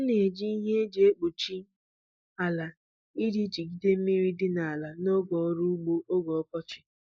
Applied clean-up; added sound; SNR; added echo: neural mask model Resemble Enhance denoiser.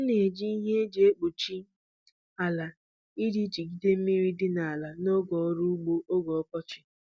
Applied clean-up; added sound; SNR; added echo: none; none; none; none.